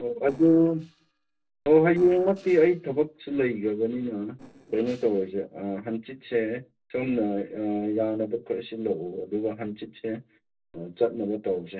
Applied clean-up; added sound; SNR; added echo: neural separator model SepFormer DNS4.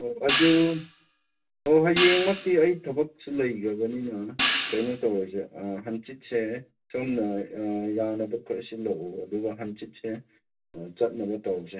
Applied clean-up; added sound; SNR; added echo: none; Hi-hat; 0 dB; reverberation time 0.1 s.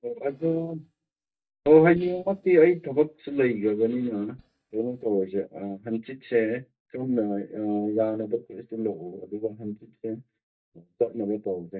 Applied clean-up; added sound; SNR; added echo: neural mask model DeepFilterNet 3.